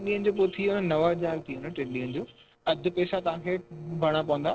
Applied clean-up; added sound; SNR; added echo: neural separator model SepFormer DNS4.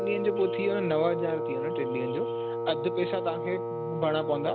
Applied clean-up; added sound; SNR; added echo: none; Wind instrument, woodwind instrument; 1 dB; none.